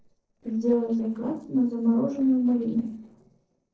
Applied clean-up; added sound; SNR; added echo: neural separator model SepFormer DNS4.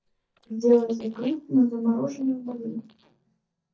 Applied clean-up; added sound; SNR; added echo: neural mask model DeepFilterNet 3.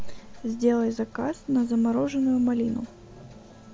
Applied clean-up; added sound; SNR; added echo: none; none; none; none.